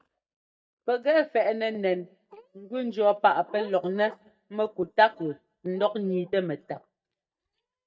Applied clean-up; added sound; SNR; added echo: neural mask model DeepFilterNet 3.